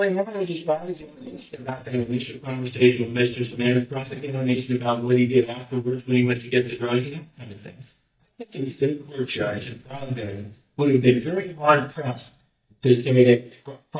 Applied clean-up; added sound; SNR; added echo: neural mask model DeepFilterNet 3.